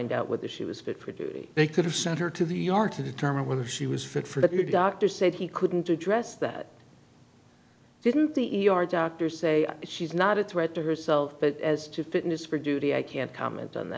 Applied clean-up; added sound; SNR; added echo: none; none; none; none.